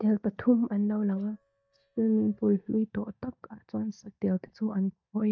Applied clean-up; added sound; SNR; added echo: neural mask model DeepFilterNet 3.